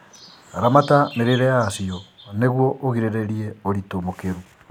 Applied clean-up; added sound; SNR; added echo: none; Chirp, tweet; 19 dB; none.